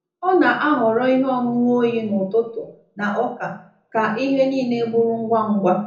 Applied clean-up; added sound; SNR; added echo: none; none; none; reverberation time 0.6 s.